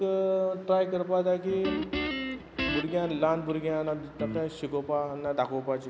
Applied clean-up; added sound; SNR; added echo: none; Guitar; 6 dB; none.